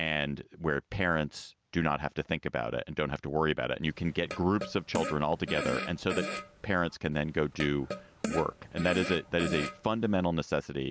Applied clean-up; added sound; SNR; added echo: none; Fart; 8 dB; none.